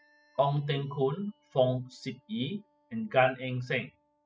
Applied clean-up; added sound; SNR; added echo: classical method spectral subtraction.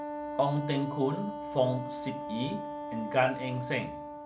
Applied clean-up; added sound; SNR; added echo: none; Wind instrument, woodwind instrument; 6 dB; none.